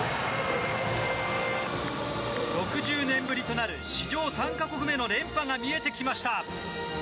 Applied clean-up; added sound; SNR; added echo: none; Bowed string instrument; 15 dB; none.